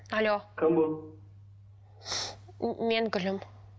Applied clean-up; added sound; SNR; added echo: none; none; none; none.